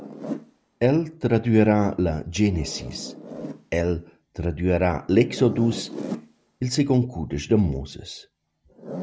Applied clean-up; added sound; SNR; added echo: none; Zipper (clothing); 15 dB; none.